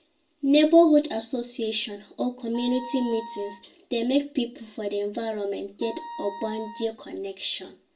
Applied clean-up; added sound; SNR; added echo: none; Wind instrument, woodwind instrument; 13 dB; reverberation time 0.2 s.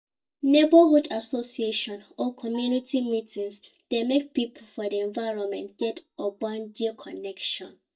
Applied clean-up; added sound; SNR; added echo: neural mask model DeepFilterNet 3.